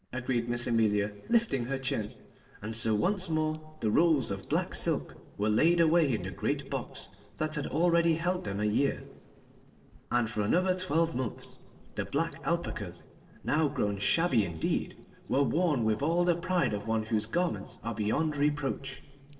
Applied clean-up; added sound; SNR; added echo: neural separator model SepFormer DNS4.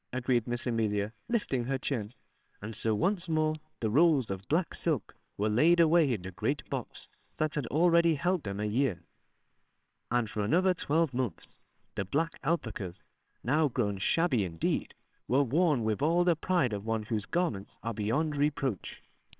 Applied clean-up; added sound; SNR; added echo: neural separator model SepFormer WHAMR!.